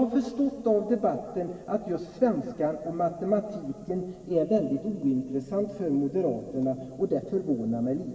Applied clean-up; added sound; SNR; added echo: none; none; none; reverberation time 2.3 s.